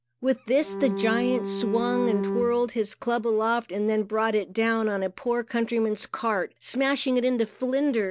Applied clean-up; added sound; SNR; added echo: none; Bowed string instrument; 5 dB; none.